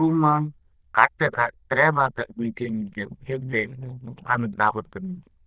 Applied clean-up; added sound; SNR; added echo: neural diffusion model UNIVERSE++.